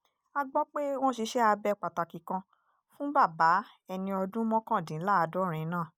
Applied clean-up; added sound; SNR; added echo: none; none; none; none.